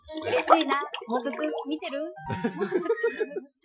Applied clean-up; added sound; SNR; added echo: classical method Wiener filter.